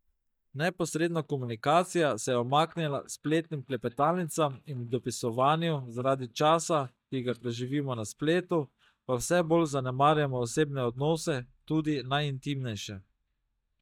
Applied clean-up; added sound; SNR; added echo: neural mask model DeepFilterNet 3.